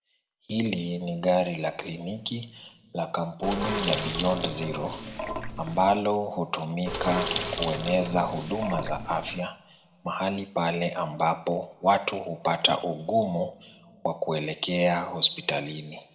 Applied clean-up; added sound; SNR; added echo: none; Sink (filling or washing); 2 dB; reverberation time 1.4 s.